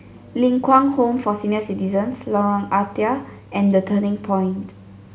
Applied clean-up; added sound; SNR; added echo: none; none; none; none.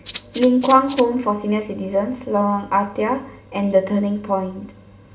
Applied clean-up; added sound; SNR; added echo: none; Rattle (instrument); 16 dB; reverberation time 0.4 s.